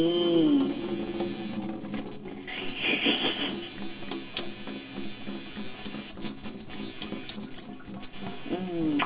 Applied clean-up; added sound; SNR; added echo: none; Sink (filling or washing) / Water tap, faucet; 6 dB; reverberation time 0.2 s.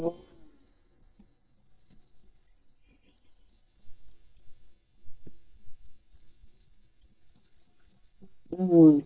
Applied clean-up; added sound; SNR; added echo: neural mask model DeepFilterNet 3.